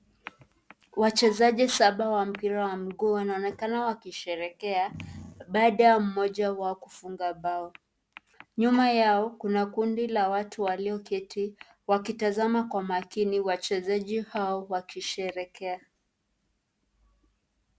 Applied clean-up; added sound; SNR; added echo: none; Bowed string instrument; 16 dB; none.